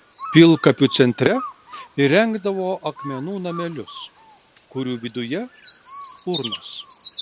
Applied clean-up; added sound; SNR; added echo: none; Bird; 16 dB; none.